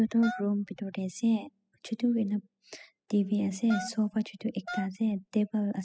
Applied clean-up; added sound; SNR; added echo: classical method spectral subtraction.